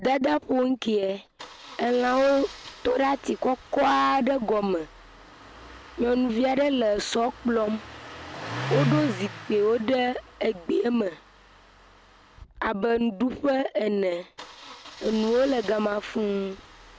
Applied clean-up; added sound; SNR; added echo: none; Engine starting; 13 dB; none.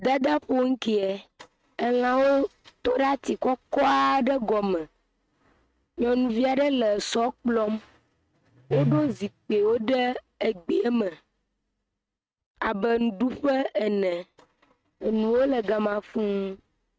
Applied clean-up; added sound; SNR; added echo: neural mask model RNNoise.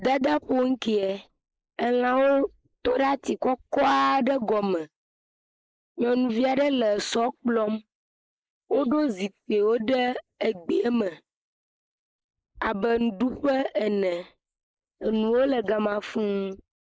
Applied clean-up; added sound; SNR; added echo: neural mask model Resemble Enhance denoiser.